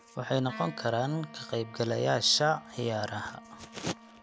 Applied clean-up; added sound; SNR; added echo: none; Bowed string instrument + Wind instrument, woodwind instrument; 18 dB; none.